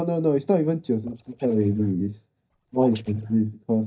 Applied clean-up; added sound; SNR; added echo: neural mask model DeepFilterNet 3.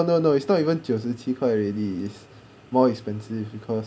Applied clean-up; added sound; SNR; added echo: none; none; none; none.